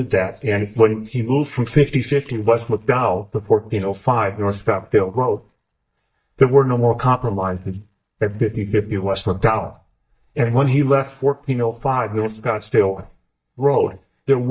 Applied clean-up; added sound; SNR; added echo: neural mask model DeepFilterNet 3.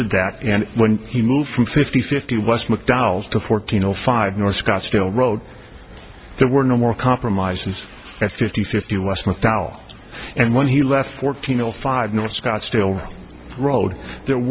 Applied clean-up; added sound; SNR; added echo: none; none; none; none.